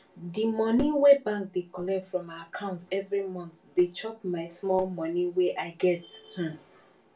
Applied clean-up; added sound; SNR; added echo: none; none; none; reverberation time 0.2 s.